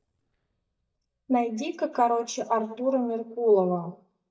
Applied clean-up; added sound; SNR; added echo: neural mask model DeepFilterNet 3.